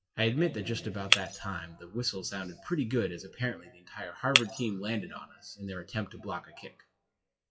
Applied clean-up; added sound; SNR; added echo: classical method WPE with log-MMSE.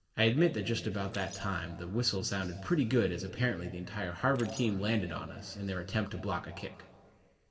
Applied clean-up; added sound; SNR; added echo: neural separator model SepFormer DNS4.